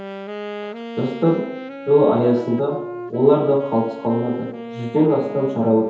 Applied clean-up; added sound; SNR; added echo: none; Wind instrument, woodwind instrument; 12 dB; reverberation time 0.8 s.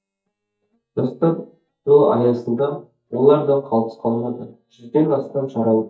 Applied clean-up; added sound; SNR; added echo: neural mask model DeepFilterNet 3.